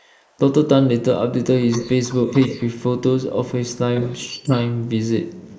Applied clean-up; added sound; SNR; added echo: neural mask model Resemble Enhance denoiser.